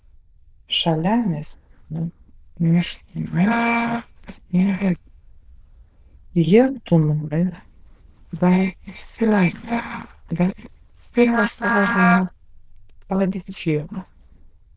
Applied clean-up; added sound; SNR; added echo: neural diffusion model UNIVERSE++.